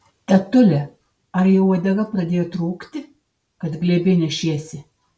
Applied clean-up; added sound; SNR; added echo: none; none; none; none.